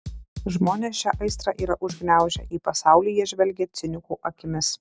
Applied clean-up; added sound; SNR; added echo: none; Drum / Drum kit; 13 dB; none.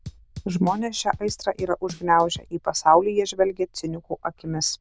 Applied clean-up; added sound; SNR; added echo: neural diffusion model UNIVERSE++.